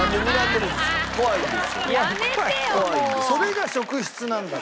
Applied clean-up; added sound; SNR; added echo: none; none; none; none.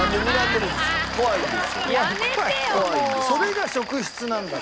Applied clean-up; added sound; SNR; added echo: none; Insect; 17 dB; none.